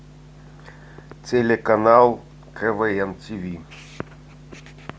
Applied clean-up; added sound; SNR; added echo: none; none; none; none.